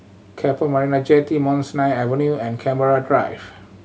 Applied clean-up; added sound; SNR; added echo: none; none; none; none.